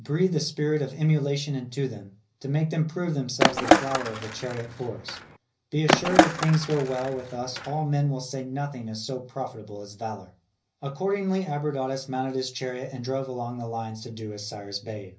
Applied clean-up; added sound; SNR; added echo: none; Skateboard; -3 dB; reverberation time 0.5 s.